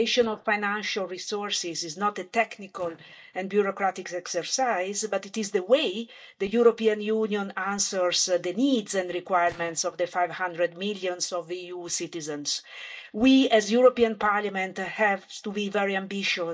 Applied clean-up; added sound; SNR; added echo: neural mask model DeepFilterNet 3.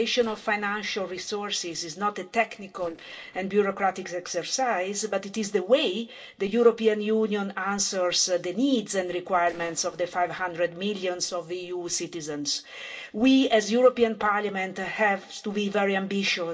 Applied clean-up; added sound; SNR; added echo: neural separator model SepFormer DNS4.